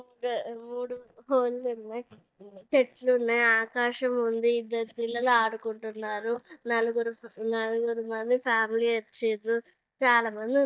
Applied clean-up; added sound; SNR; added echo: neural mask model DeepFilterNet 3.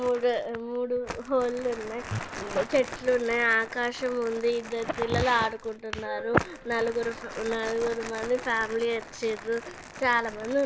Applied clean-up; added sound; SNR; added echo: none; Crumpling, crinkling + Keyboard (musical); 14 dB; none.